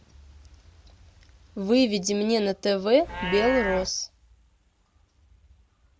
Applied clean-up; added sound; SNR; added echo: none; Livestock, farm animals, working animals; 12 dB; none.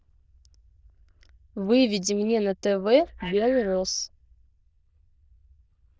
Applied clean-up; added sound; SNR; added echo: neural diffusion model UNIVERSE++.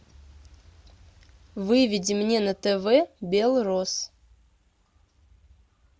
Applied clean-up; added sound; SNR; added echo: none; none; none; none.